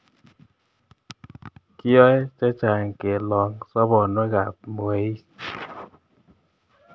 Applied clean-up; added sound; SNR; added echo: none; none; none; none.